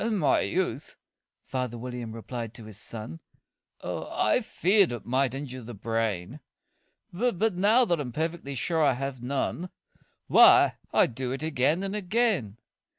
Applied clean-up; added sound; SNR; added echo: none; none; none; none.